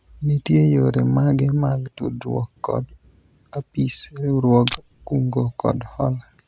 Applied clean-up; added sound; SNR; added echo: none; Crushing; 9 dB; none.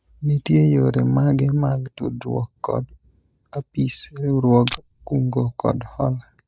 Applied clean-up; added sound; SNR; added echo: neural mask model DeepFilterNet 3.